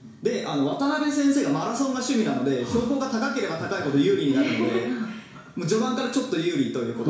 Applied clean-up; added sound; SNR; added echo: none; none; none; reverberation time 0.7 s.